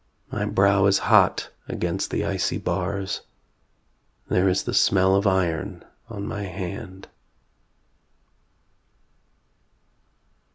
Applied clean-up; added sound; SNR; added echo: none; none; none; none.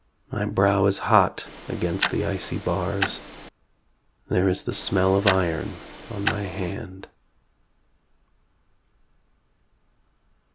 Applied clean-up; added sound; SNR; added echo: none; Tick-tock; 6 dB; none.